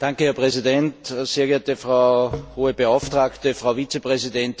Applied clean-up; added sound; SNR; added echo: none; none; none; none.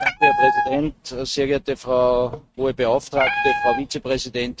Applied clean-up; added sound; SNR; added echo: neural mask model RNNoise.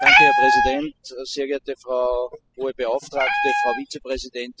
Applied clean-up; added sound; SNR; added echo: classical method spectral subtraction.